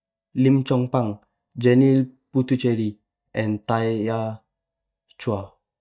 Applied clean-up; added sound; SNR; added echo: neural mask model DeepFilterNet 3.